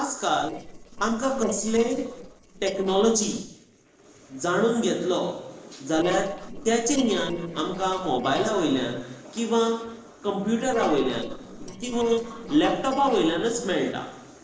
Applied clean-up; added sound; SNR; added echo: neural separator model SepFormer DNS4.